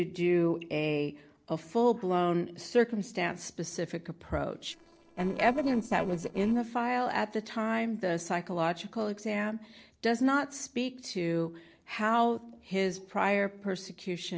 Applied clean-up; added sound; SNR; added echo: neural separator model SepFormer DNS4.